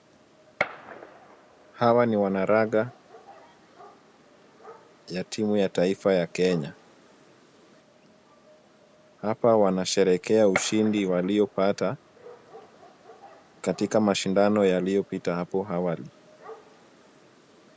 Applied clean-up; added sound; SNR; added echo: none; Gunshot, gunfire; 17 dB; none.